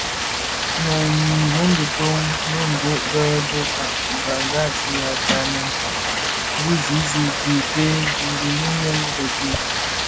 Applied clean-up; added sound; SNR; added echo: none; Rain; 0 dB; none.